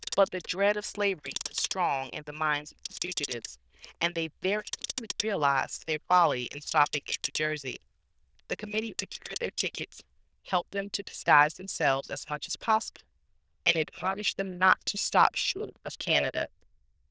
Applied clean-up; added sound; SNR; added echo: neural diffusion model UNIVERSE++.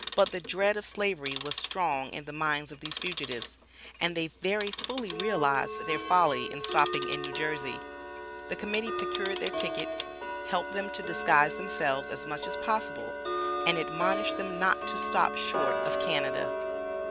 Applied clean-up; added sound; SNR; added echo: none; Tick-tock; 3 dB; none.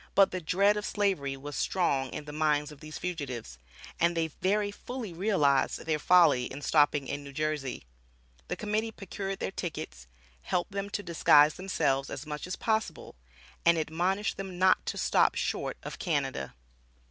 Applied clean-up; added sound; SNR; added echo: none; none; none; none.